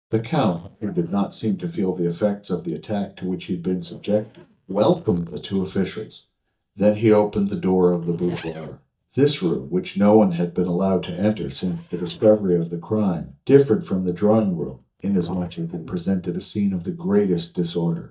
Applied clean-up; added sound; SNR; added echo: neural mask model DeepFilterNet 3.